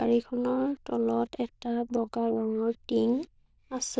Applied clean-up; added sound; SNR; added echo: neural diffusion model UNIVERSE++.